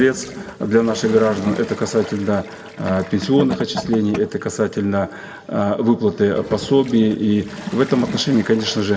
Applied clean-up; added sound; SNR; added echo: none; Toilet flush / Gurgling; 13 dB; reverberation time 1.5 s.